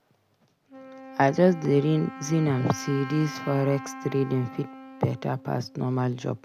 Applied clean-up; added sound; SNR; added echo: none; Wind instrument, woodwind instrument; 15 dB; none.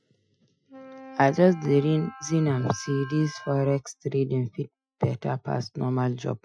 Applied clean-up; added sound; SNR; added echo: classical method Wiener filter.